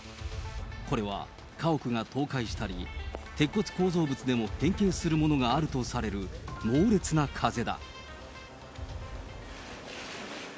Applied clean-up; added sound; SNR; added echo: none; none; none; none.